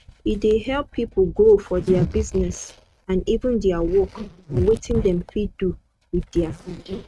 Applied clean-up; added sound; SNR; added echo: neural mask model RNNoise.